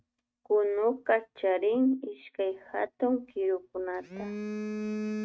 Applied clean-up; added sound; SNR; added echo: neural mask model RNNoise.